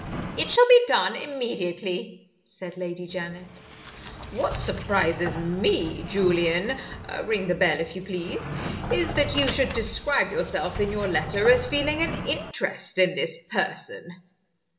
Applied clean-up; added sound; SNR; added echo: none; Sliding door; 10 dB; reverberation time 0.2 s.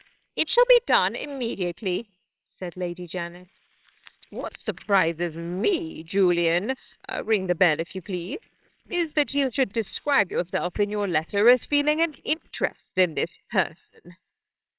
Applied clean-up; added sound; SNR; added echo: neural separator model SepFormer WHAMR!.